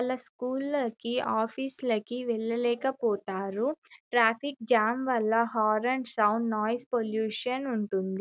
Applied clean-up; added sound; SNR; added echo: none; none; none; none.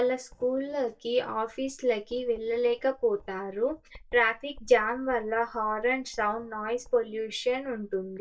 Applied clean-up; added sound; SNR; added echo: neural mask model DeepFilterNet 3.